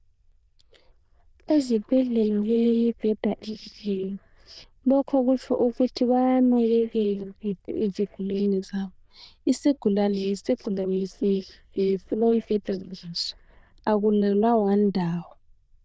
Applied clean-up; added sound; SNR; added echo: neural diffusion model UNIVERSE++.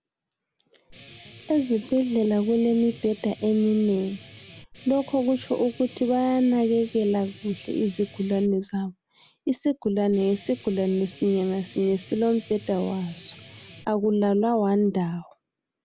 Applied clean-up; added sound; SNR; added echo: none; Guitar; 18 dB; none.